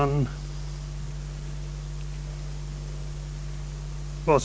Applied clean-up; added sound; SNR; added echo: none; none; none; none.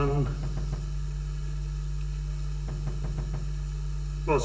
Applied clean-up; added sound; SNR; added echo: none; Knock; 12 dB; reverberation time 1.0 s.